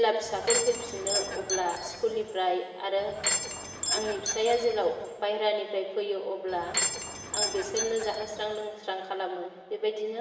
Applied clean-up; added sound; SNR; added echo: none; Door / Chime; 2 dB; reverberation time 2.2 s.